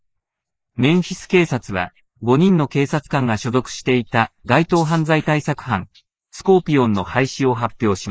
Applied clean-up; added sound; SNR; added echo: neural mask model Resemble Enhance denoiser.